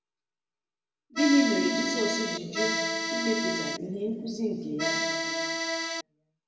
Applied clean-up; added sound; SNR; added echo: none; Accordion; -1 dB; reverberation time 1.7 s.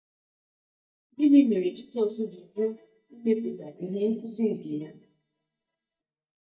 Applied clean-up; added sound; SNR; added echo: neural mask model DeepFilterNet 3.